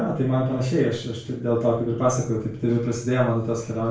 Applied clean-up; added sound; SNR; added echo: none; none; none; reverberation time 0.4 s.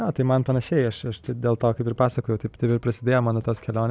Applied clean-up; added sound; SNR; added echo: none; none; none; none.